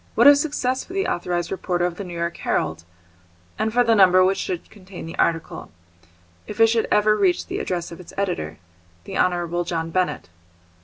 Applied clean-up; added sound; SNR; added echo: none; none; none; none.